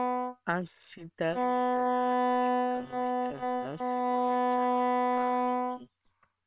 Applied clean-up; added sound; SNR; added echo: neural separator model SepFormer WHAM!.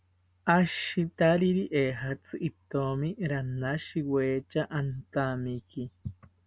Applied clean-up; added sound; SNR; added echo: none; none; none; none.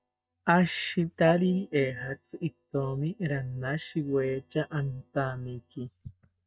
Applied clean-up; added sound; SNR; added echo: neural mask model DeepFilterNet 3.